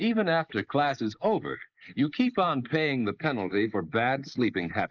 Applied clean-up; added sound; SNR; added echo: neural mask model Resemble Enhance denoiser.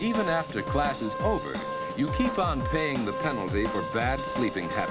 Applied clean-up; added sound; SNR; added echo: none; Organ + Drum / Drum kit; 3 dB; none.